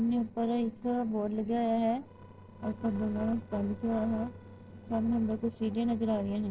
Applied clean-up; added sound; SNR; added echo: neural separator model SepFormer DNS4.